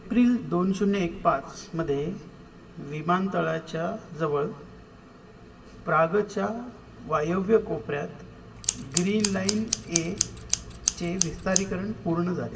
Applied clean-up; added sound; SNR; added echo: none; Scissors; 3 dB; reverberation time 1.9 s.